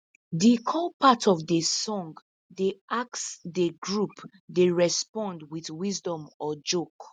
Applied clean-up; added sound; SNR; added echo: none; none; none; none.